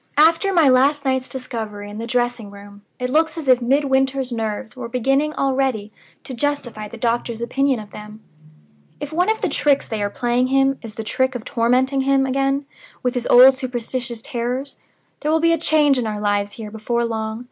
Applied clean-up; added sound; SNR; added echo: none; none; none; none.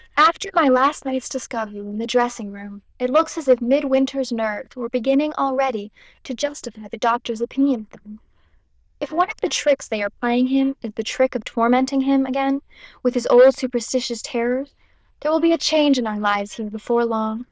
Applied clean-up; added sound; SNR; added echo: neural diffusion model UNIVERSE++.